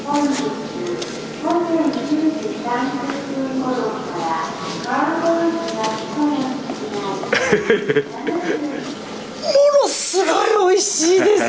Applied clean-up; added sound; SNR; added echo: none; none; none; none.